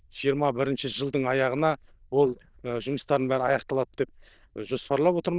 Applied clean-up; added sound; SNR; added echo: neural diffusion model UNIVERSE++.